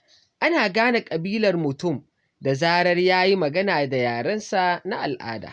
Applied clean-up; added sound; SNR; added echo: none; none; none; none.